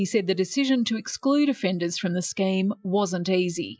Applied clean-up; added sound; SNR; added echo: classical method Wiener filter.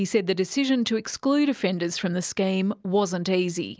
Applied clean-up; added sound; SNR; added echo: none; none; none; none.